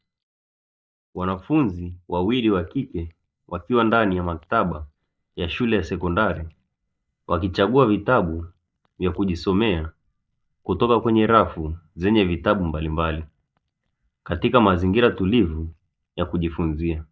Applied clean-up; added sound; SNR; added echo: neural mask model DeepFilterNet 3.